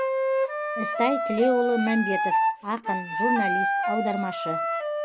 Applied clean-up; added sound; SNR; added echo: none; Wind instrument, woodwind instrument; -1 dB; none.